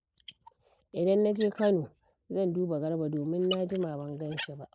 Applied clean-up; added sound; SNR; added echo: neural mask model Resemble Enhance denoiser.